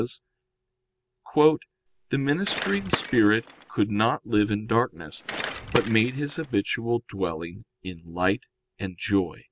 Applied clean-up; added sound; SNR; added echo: none; Bicycle; 7 dB; none.